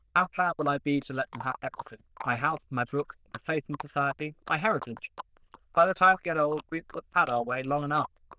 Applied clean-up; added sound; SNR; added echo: neural diffusion model UNIVERSE++.